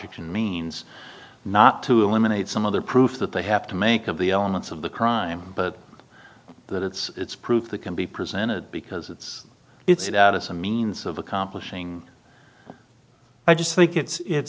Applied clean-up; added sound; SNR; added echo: none; none; none; none.